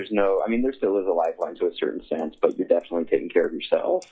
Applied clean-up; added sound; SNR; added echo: classical method log-MMSE.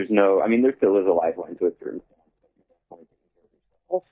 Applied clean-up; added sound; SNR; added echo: neural mask model DeepFilterNet 3.